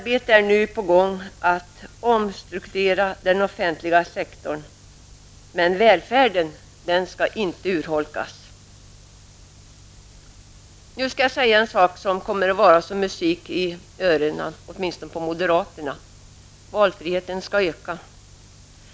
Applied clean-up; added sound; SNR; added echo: none; none; none; none.